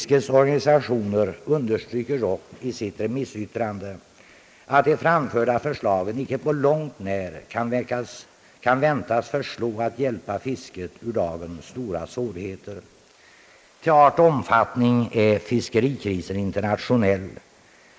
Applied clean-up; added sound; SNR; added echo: neural mask model Resemble Enhance denoiser.